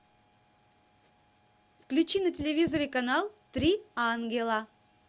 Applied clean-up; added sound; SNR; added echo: none; none; none; none.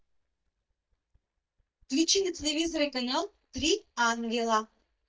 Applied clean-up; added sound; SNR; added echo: neural mask model DeepFilterNet 3.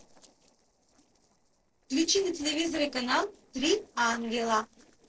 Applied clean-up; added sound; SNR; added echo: neural separator model SepFormer DNS4.